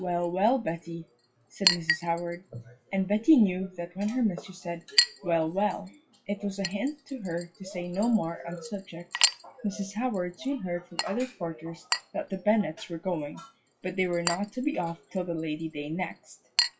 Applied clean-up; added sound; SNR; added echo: classical method WPE with log-MMSE.